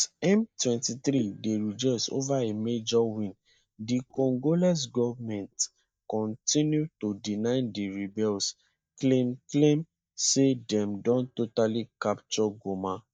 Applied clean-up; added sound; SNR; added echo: neural mask model DeepFilterNet 3.